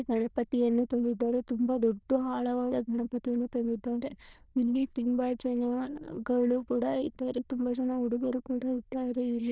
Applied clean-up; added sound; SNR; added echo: neural diffusion model UNIVERSE++.